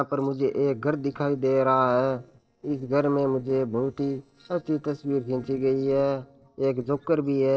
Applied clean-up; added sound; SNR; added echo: neural separator model SepFormer DNS4.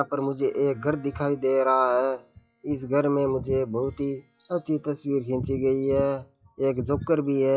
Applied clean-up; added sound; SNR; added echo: classical method WPE with log-MMSE.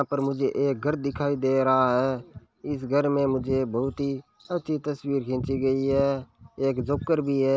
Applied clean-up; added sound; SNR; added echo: none; none; none; none.